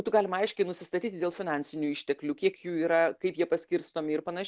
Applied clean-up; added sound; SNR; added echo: none; none; none; none.